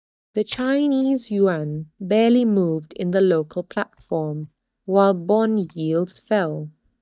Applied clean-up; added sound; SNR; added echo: neural mask model DeepFilterNet 3.